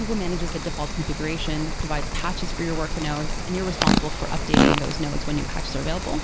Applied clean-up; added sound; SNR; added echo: none; Fart + Rain; -4 dB; none.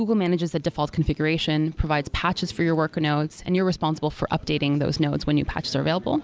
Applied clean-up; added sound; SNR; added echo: none; none; none; none.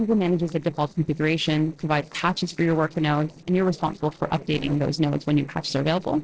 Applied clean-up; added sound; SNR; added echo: neural separator model SepFormer DNS4.